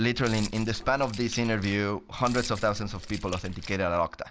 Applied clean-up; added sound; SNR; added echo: none; Keys jangling; 13 dB; none.